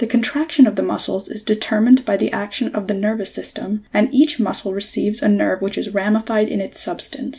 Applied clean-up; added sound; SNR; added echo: none; none; none; none.